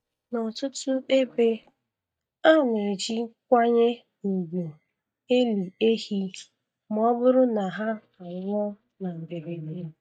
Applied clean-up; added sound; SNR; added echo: neural mask model DeepFilterNet 3.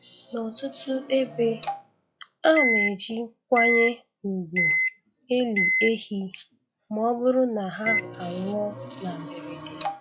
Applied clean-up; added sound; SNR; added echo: classical method log-MMSE.